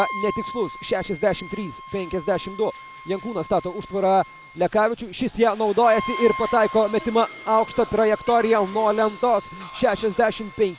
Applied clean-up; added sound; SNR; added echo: none; Wind instrument, woodwind instrument; 14 dB; none.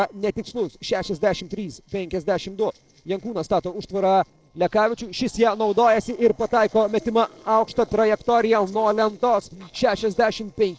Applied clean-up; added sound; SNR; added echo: neural separator model SepFormer DNS4.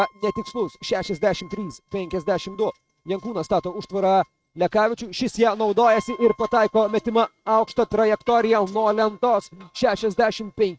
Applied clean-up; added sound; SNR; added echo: neural mask model RNNoise.